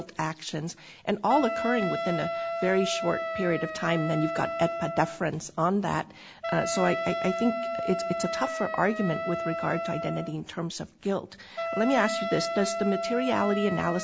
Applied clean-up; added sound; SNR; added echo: none; Wind instrument, woodwind instrument; 4 dB; none.